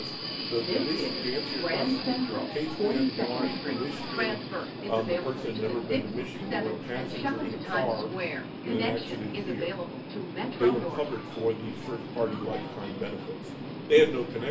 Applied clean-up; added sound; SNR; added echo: none; Subway, metro, underground; 0 dB; reverberation time 0.3 s.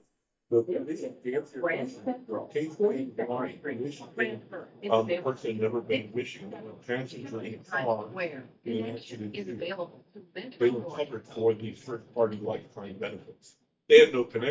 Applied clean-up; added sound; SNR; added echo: neural mask model DeepFilterNet 3.